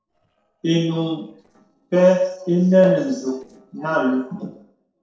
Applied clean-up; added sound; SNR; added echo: neural separator model SepFormer DNS4.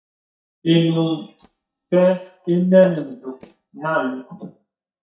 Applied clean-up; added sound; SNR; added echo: neural mask model DeepFilterNet 3.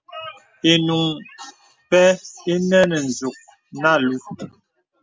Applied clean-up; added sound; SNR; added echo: none; none; none; none.